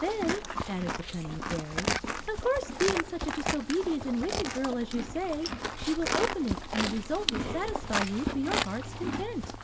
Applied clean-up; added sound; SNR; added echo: none; Livestock, farm animals, working animals; 1 dB; reverberation time 2.4 s.